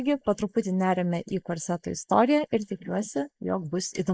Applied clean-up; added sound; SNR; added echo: neural mask model Resemble Enhance denoiser.